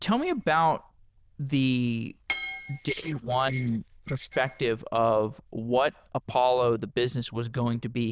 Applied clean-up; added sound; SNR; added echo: neural diffusion model UNIVERSE++.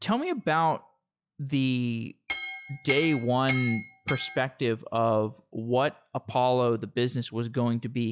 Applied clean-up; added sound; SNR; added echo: classical method log-MMSE.